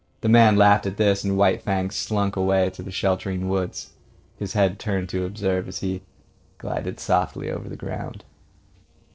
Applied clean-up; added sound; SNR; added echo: neural separator model SepFormer DNS4.